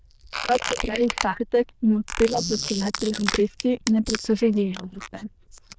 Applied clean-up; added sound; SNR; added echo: neural diffusion model UNIVERSE++.